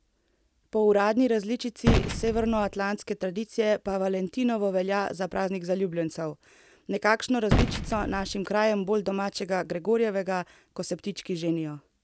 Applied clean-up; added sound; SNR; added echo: none; Gunshot, gunfire; 4 dB; none.